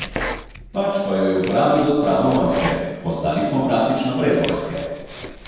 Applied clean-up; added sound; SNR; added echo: none; Domestic sounds, home sounds; 12 dB; reverberation time 1.2 s.